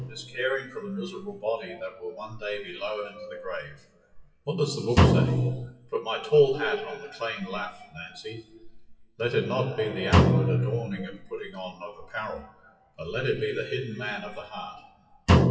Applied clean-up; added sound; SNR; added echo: classical method WPE with log-MMSE.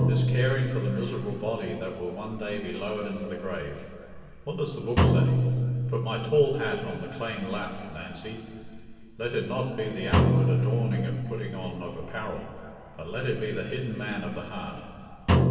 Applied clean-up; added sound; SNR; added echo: none; Drum; -2 dB; reverberation time 2.5 s.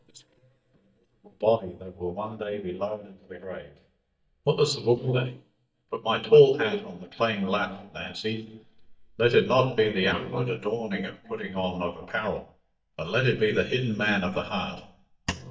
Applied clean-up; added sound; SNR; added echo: neural mask model DeepFilterNet 3.